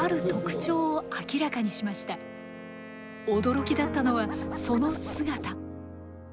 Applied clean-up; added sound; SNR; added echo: none; Wind instrument, woodwind instrument + Scratching (performance technique); 15 dB; none.